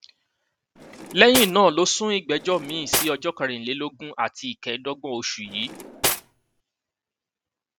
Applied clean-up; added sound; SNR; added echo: none; Cutlery, silverware; 5 dB; none.